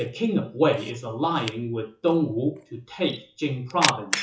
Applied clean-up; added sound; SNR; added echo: classical method WPE with log-MMSE.